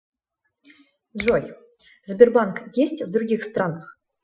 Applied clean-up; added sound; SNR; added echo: classical method Wiener filter.